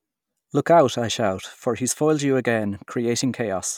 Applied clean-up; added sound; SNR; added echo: none; none; none; none.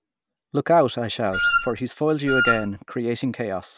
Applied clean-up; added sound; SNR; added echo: none; Wind instrument, woodwind instrument; -2 dB; none.